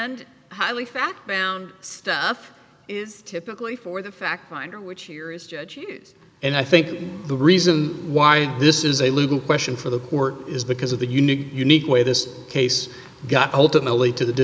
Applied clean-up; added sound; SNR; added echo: none; none; none; none.